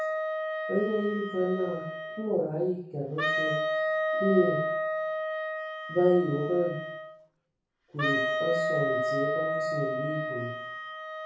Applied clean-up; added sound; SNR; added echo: none; Wind instrument, woodwind instrument; 0 dB; reverberation time 0.6 s.